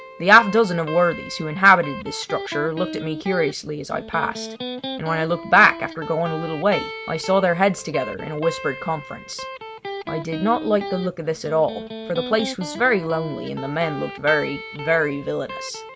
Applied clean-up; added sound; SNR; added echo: none; Electric guitar; 11 dB; none.